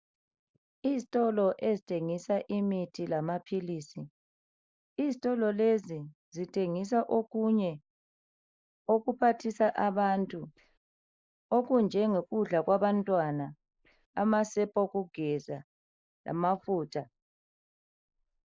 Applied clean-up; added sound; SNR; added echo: neural mask model Resemble Enhance denoiser.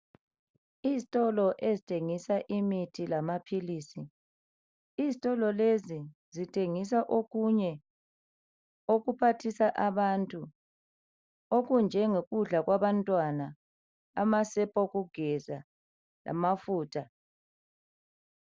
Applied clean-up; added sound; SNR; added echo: none; none; none; none.